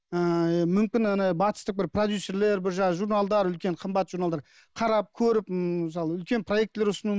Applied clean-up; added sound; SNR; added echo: neural mask model Resemble Enhance denoiser.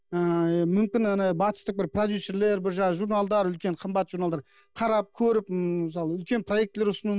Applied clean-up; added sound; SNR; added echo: neural mask model DeepFilterNet 3.